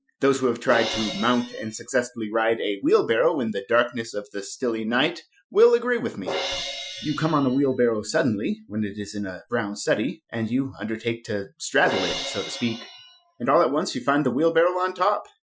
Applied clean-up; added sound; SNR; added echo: classical method Wiener filter.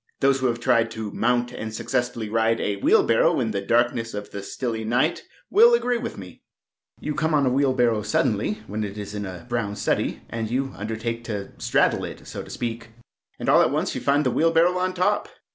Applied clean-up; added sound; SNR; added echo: none; none; none; none.